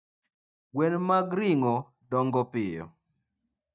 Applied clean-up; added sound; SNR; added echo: neural mask model DeepFilterNet 3.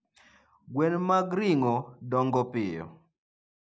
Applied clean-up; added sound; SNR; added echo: neural mask model Resemble Enhance denoiser.